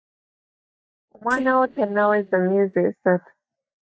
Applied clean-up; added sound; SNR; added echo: neural mask model DeepFilterNet 3.